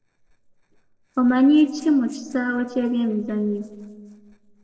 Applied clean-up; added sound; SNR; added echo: neural separator model SepFormer DNS4.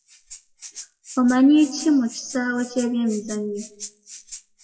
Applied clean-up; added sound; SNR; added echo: classical method WPE with log-MMSE.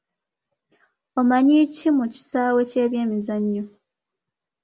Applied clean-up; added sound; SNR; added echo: none; none; none; none.